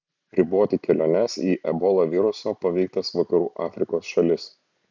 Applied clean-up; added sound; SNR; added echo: none; none; none; none.